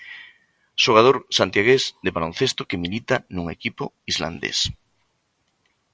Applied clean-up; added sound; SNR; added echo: none; none; none; none.